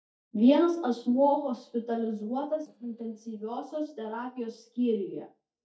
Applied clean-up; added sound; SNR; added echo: neural mask model DeepFilterNet 3.